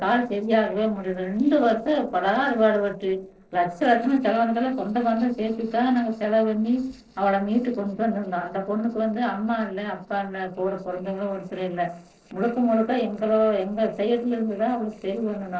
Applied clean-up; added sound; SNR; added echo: neural separator model SepFormer DNS4.